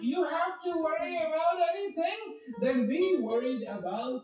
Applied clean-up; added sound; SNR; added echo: classical method WPE with log-MMSE.